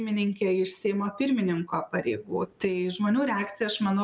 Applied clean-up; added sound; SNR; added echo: none; none; none; none.